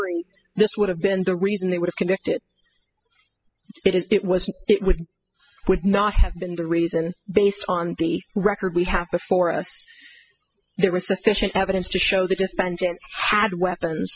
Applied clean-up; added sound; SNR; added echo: classical method spectral subtraction.